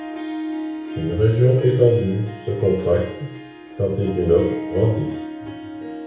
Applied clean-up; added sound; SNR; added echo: none; Harp; 10 dB; reverberation time 0.6 s.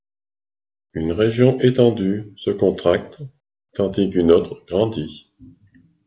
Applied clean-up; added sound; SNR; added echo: none; none; none; none.